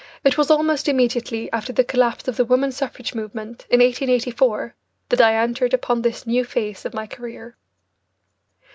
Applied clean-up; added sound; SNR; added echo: none; none; none; none.